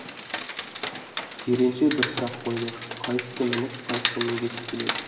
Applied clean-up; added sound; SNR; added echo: none; Rain; 2 dB; reverberation time 2.6 s.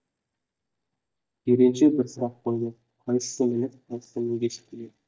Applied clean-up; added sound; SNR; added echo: neural mask model DeepFilterNet 3.